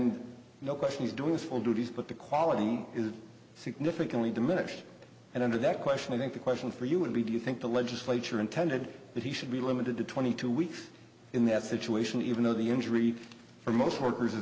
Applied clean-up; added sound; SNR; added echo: none; none; none; none.